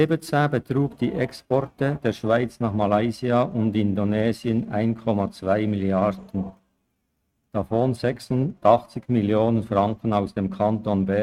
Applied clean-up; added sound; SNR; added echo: neural mask model RNNoise.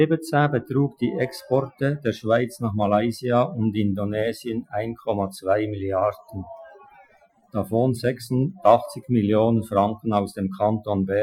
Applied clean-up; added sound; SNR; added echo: classical method Wiener filter.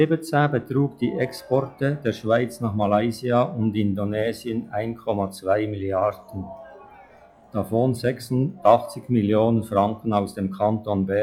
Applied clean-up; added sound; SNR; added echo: classical method log-MMSE.